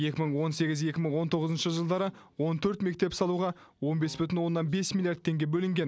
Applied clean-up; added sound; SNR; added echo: none; none; none; none.